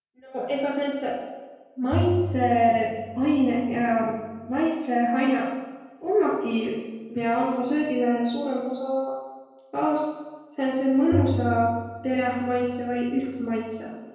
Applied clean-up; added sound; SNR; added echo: none; Bowed string instrument; 7 dB; reverberation time 1.1 s.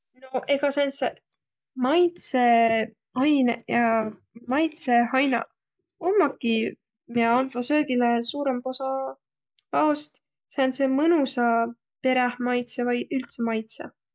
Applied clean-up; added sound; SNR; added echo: none; none; none; none.